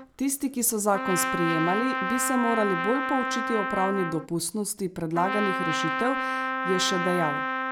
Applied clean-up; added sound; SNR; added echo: none; Trumpet; 2 dB; none.